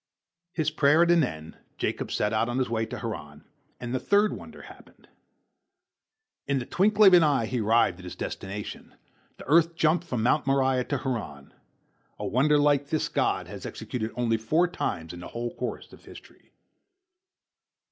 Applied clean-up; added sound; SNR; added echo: none; none; none; none.